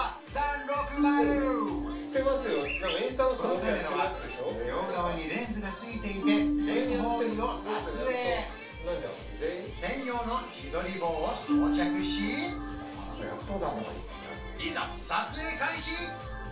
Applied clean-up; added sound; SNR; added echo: none; Marimba, xylophone; 4 dB; reverberation time 0.3 s.